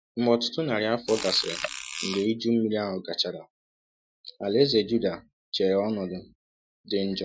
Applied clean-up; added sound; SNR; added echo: classical method Wiener filter.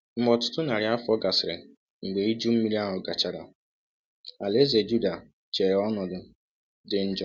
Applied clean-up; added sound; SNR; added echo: none; none; none; none.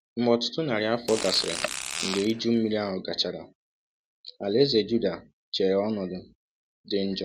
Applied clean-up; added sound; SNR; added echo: none; Fart; 7 dB; none.